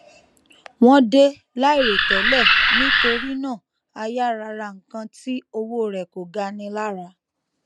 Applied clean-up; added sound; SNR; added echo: none; Animal; -4 dB; none.